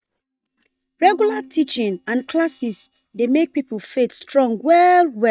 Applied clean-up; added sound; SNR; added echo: neural mask model DeepFilterNet 3.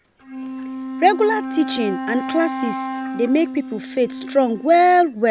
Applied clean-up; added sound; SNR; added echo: none; Wind instrument, woodwind instrument; 9 dB; none.